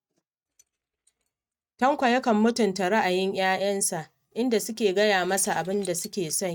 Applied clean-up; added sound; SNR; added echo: neural mask model RNNoise.